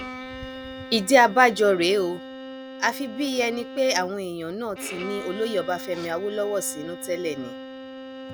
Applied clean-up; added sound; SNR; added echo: none; Bowed string instrument; 13 dB; none.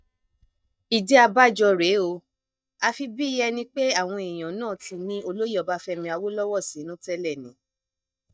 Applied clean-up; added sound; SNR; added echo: neural mask model DeepFilterNet 3.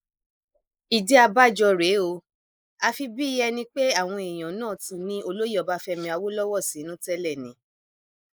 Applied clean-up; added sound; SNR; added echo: neural mask model Resemble Enhance denoiser.